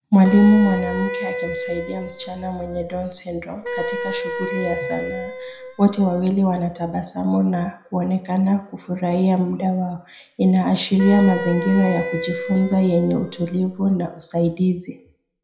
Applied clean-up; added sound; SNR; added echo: none; Wind instrument, woodwind instrument; 8 dB; reverberation time 0.5 s.